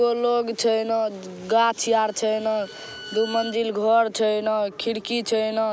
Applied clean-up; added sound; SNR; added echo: none; Bowed string instrument; 19 dB; none.